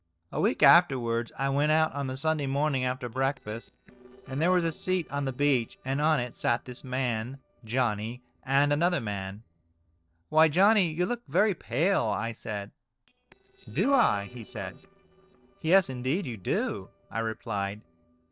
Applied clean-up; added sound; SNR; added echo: neural separator model SepFormer DNS4.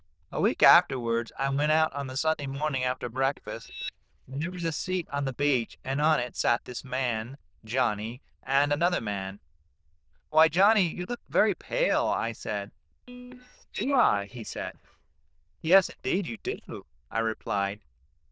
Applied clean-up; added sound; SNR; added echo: neural diffusion model UNIVERSE++.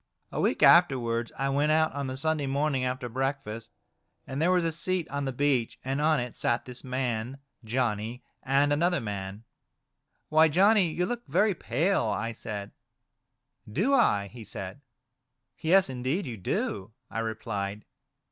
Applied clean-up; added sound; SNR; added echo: none; none; none; none.